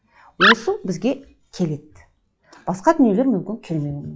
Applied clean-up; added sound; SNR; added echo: classical method log-MMSE.